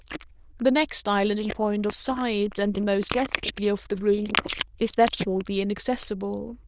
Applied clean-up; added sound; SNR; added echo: neural diffusion model UNIVERSE++.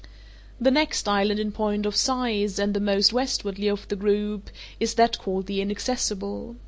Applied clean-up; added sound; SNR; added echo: none; none; none; none.